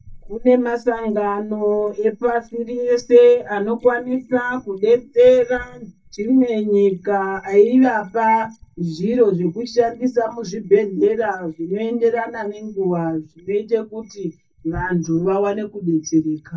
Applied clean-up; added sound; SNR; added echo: neural mask model DeepFilterNet 3.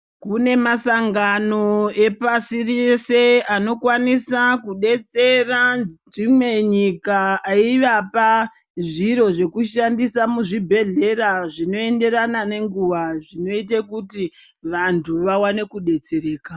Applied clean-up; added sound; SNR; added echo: none; none; none; none.